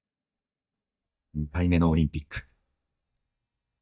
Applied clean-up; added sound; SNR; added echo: neural mask model DeepFilterNet 3.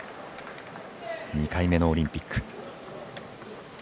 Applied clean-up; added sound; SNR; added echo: none; none; none; none.